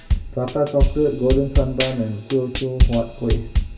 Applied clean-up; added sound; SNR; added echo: none; Drum / Drum kit; -1 dB; reverberation time 0.2 s.